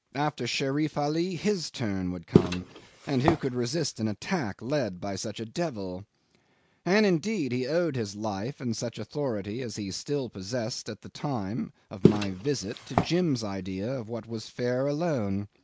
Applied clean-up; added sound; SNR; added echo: none; Walk, footsteps; -1 dB; none.